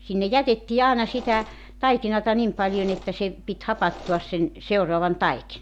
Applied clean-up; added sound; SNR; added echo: none; Mechanisms; 19 dB; none.